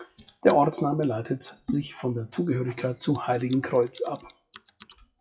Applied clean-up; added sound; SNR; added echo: classical method WPE with log-MMSE.